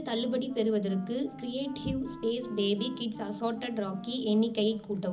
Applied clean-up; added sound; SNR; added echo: none; Wind instrument, woodwind instrument; 15 dB; reverberation time 0.4 s.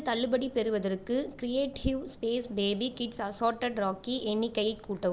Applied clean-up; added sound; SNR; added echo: none; none; none; none.